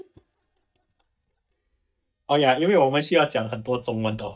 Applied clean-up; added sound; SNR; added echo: neural mask model DeepFilterNet 3.